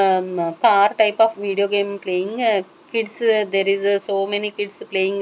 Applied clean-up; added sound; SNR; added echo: none; none; none; none.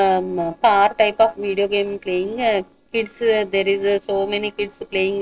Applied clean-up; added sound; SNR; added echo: neural separator model SepFormer DNS4.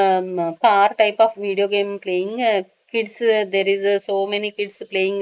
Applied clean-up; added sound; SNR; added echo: neural mask model Resemble Enhance denoiser.